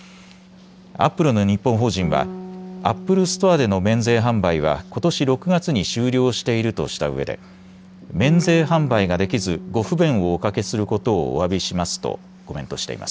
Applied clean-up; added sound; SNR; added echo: none; Bass guitar; 16 dB; none.